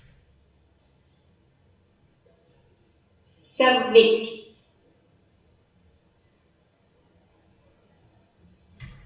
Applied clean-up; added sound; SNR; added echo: none; none; none; reverberation time 0.8 s.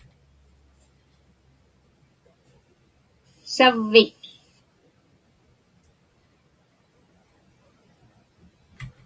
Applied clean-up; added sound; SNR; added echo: none; none; none; none.